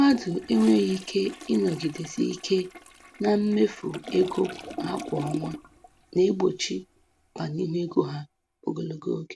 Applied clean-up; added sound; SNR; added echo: none; Toilet flush; 15 dB; none.